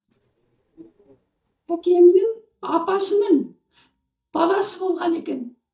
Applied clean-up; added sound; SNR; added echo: neural mask model DeepFilterNet 3.